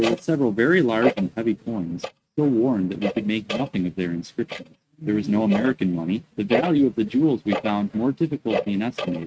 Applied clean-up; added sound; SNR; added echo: neural mask model RNNoise.